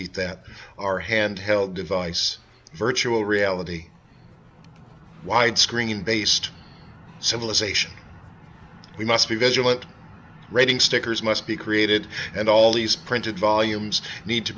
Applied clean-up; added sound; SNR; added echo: none; none; none; none.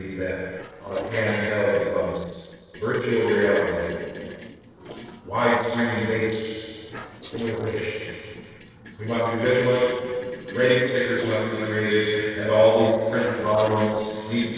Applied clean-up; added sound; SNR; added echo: neural separator model SepFormer DNS4.